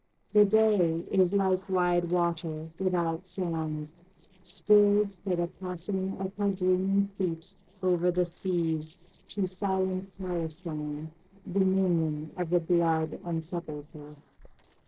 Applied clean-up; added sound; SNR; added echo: neural separator model SepFormer DNS4.